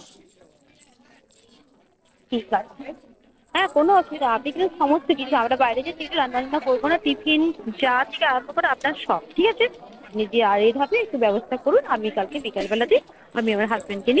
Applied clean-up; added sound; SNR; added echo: neural separator model SepFormer DNS4.